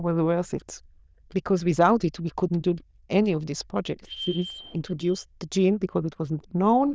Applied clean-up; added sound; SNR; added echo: neural diffusion model UNIVERSE++.